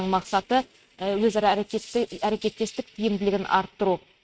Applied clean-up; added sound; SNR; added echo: neural mask model RNNoise.